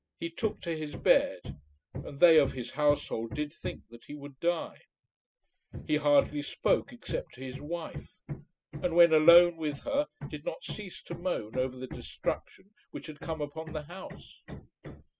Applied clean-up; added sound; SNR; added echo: classical method spectral subtraction.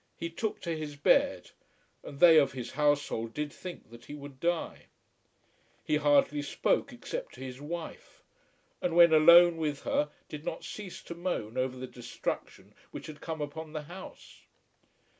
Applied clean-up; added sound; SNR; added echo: none; none; none; none.